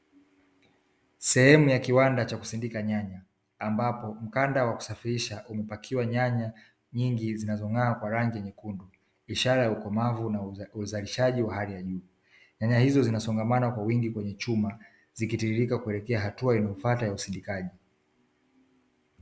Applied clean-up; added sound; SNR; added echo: none; none; none; none.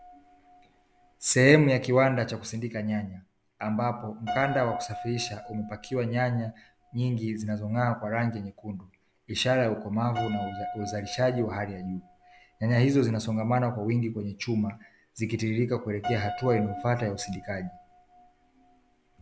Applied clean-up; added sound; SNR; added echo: none; Piano; 15 dB; none.